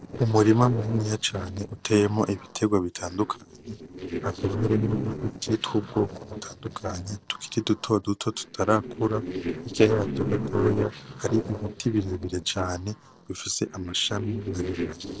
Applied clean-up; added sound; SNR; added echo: neural separator model SepFormer DNS4.